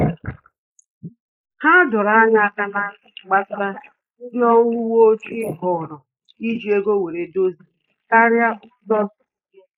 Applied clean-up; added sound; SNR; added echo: neural mask model Resemble Enhance denoiser.